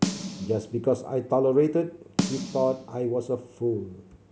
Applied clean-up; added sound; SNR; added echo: none; Snare drum; 7 dB; none.